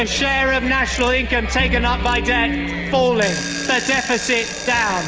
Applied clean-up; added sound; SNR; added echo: none; Alarm / Clock; 13 dB; none.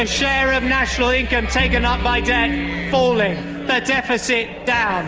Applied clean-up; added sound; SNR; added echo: none; none; none; none.